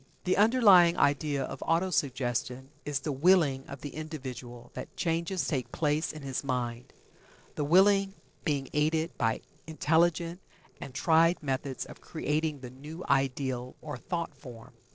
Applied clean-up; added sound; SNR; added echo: neural separator model SepFormer DNS4.